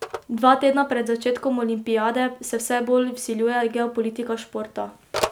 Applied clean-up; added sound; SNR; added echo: none; Telephone; 14 dB; none.